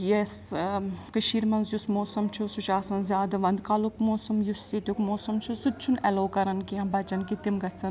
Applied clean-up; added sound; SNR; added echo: none; none; none; none.